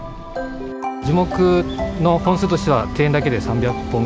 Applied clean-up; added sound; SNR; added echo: none; none; none; none.